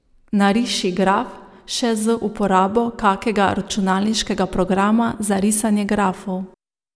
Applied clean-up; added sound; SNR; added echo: none; none; none; none.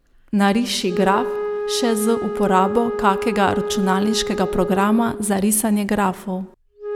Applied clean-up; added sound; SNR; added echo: none; Wind instrument, woodwind instrument; 7 dB; none.